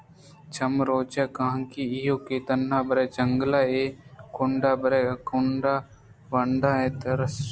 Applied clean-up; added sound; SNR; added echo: none; none; none; none.